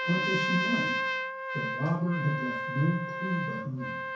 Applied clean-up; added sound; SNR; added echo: none; Trumpet; 1 dB; reverberation time 0.6 s.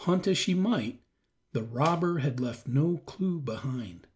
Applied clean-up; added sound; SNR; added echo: none; none; none; none.